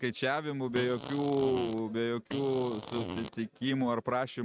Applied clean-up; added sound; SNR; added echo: neural mask model RNNoise.